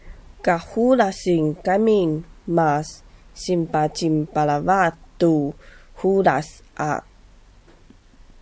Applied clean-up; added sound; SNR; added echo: none; none; none; none.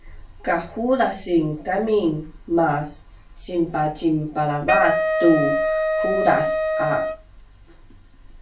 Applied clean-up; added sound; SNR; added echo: none; Wind instrument, woodwind instrument; 0 dB; reverberation time 0.3 s.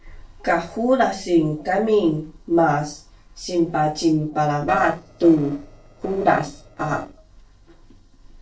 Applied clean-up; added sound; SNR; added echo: neural separator model SepFormer DNS4.